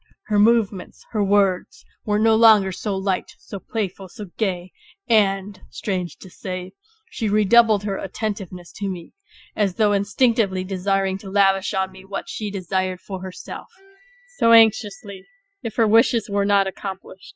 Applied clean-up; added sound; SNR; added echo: classical method Wiener filter.